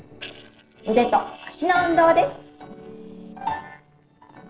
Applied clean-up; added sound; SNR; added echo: neural separator model SepFormer DNS4.